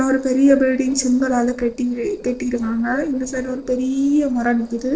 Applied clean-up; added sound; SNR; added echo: neural separator model SepFormer DNS4.